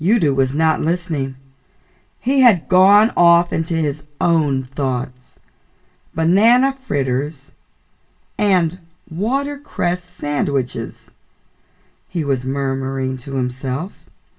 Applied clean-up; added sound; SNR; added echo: none; none; none; reverberation time 0.2 s.